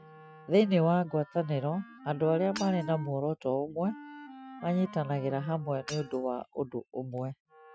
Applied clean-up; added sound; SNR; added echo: classical method Wiener filter.